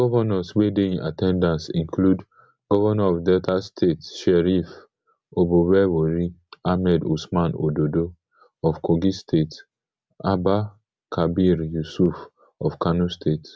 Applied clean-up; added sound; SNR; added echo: none; none; none; none.